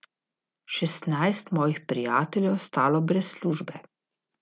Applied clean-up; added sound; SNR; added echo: none; none; none; none.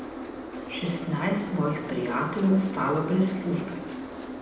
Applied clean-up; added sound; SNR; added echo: none; Boat, Water vehicle; 9 dB; reverberation time 0.9 s.